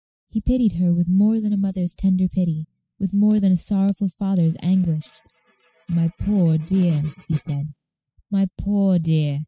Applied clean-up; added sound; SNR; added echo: classical method spectral subtraction.